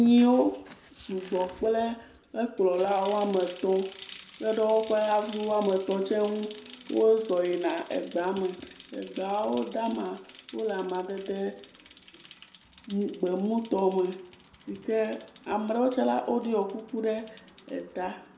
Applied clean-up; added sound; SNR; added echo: none; Bicycle; 20 dB; reverberation time 0.5 s.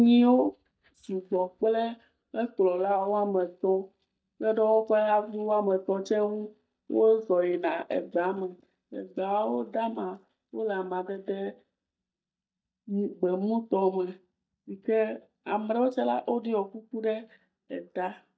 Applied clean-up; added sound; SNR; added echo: neural mask model DeepFilterNet 3.